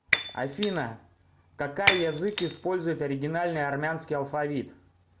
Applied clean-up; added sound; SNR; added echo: none; Shatter; 0 dB; none.